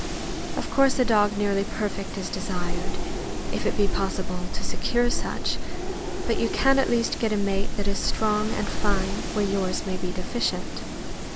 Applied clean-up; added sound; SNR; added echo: none; Wind; -3 dB; none.